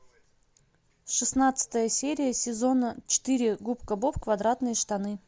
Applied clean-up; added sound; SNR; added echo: none; none; none; none.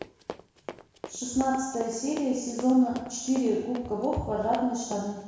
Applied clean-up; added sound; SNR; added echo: none; Run; 15 dB; reverberation time 1.1 s.